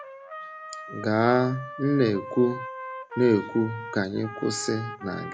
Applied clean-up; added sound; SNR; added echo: none; Trumpet; 12 dB; none.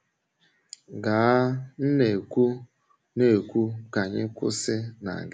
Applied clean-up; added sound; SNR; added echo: none; none; none; none.